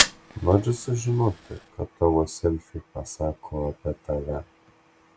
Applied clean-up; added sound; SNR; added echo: none; Fire; 7 dB; none.